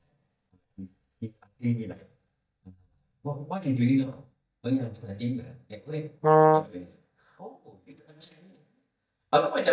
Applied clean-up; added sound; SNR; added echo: neural mask model DeepFilterNet 3.